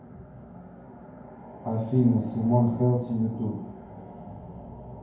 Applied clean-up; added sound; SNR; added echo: none; none; none; reverberation time 0.9 s.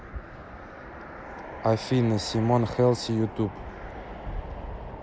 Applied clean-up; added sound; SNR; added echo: none; none; none; none.